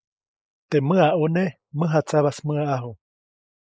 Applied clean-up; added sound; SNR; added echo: neural mask model Resemble Enhance denoiser.